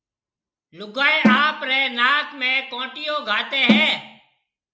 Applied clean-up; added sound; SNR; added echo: none; Snare drum; -2 dB; none.